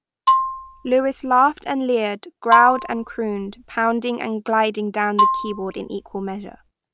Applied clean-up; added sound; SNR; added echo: none; Marimba, xylophone; 2 dB; none.